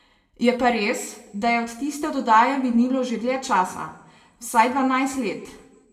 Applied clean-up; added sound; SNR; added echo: none; none; none; reverberation time 0.6 s.